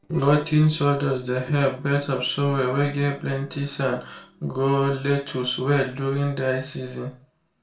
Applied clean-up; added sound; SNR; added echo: neural separator model SepFormer DNS4.